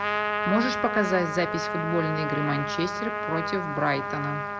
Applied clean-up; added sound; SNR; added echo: none; Trumpet; 2 dB; none.